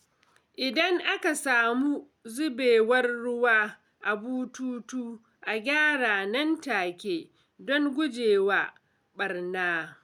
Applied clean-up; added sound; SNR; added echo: none; none; none; none.